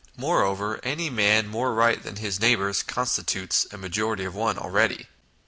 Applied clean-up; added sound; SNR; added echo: none; none; none; none.